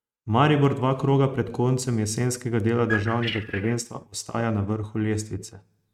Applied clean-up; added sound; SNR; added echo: neural mask model RNNoise.